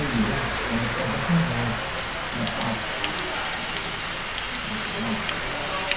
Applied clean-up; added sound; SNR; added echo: none; Rain; -3 dB; reverberation time 0.5 s.